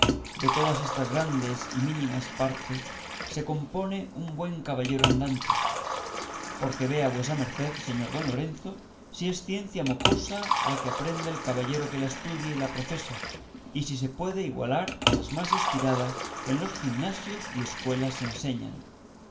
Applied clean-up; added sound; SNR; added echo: none; Liquid; 2 dB; reverberation time 0.3 s.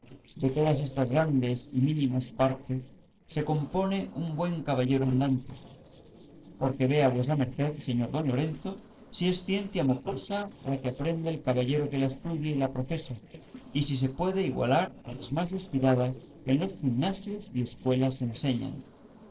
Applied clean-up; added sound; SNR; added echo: neural separator model SepFormer DNS4.